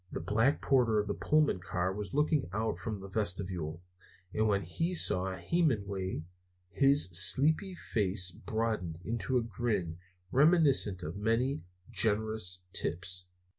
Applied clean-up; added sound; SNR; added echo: none; none; none; none.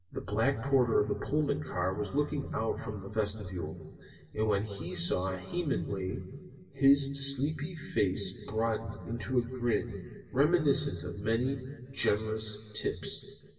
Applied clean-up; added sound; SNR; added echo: none; none; none; reverberation time 1.7 s.